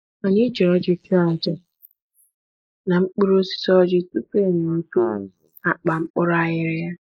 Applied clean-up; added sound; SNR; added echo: neural mask model Resemble Enhance denoiser.